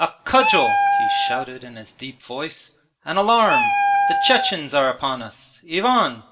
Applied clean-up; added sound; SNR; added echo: none; Meow; 1 dB; reverberation time 0.3 s.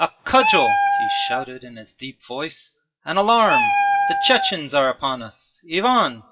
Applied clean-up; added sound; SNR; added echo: classical method WPE with log-MMSE.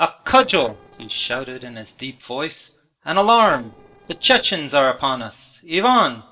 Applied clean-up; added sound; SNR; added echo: neural separator model SepFormer DNS4.